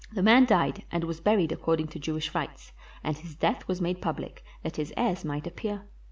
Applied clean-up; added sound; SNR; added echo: none; none; none; none.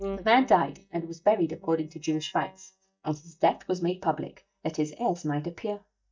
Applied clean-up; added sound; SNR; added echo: neural mask model DeepFilterNet 3.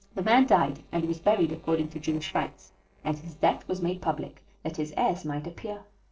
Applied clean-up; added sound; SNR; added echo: neural separator model SepFormer DNS4.